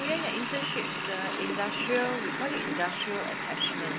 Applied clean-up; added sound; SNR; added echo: none; Water tap, faucet; 0 dB; none.